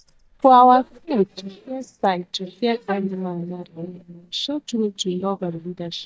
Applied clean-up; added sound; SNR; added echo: neural mask model DeepFilterNet 3.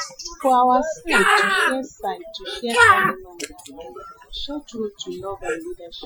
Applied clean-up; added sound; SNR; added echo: classical method Wiener filter.